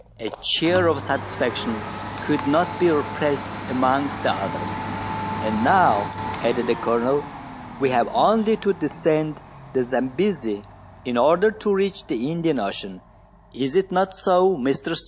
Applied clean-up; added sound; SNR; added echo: none; Domestic sounds, home sounds; 10 dB; none.